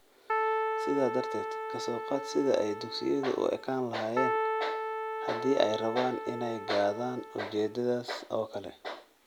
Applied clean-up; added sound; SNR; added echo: none; Keyboard (musical); 3 dB; none.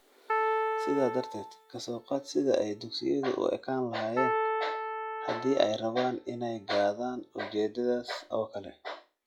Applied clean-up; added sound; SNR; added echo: classical method log-MMSE.